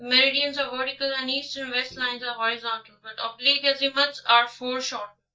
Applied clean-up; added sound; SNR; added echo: neural mask model DeepFilterNet 3.